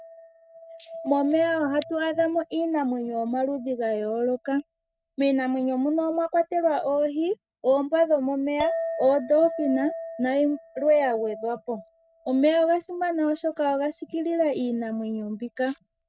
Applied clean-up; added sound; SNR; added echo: neural mask model RNNoise.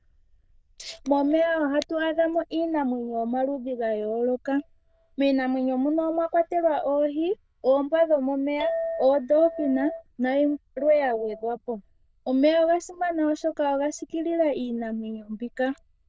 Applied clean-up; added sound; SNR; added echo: neural diffusion model UNIVERSE++.